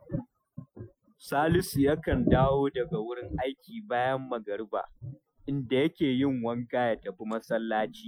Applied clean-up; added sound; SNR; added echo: classical method Wiener filter.